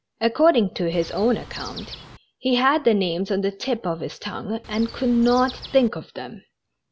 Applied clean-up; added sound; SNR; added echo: none; Chirp, tweet; 15 dB; none.